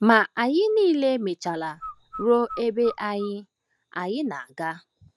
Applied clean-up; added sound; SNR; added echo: none; Bird; 16 dB; none.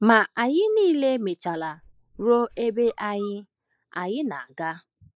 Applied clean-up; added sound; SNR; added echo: neural mask model Resemble Enhance denoiser.